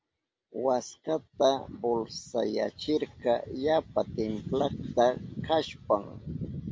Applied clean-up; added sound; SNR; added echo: none; none; none; none.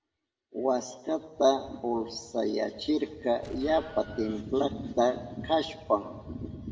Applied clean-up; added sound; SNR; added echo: none; Explosion; 17 dB; reverberation time 1.0 s.